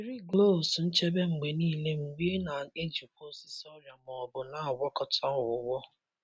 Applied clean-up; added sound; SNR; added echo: none; none; none; none.